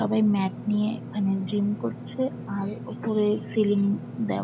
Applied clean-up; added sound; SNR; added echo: none; Engine / Mechanisms; 11 dB; none.